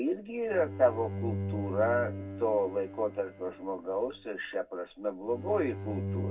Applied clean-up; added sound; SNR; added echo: none; Bowed string instrument; 7 dB; reverberation time 0.4 s.